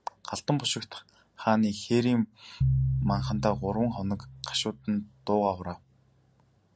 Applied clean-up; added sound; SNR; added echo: none; Piano; 3 dB; none.